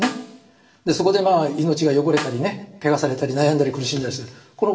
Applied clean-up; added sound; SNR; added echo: none; Snare drum; 16 dB; reverberation time 0.7 s.